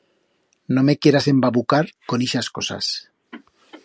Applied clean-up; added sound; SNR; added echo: none; none; none; none.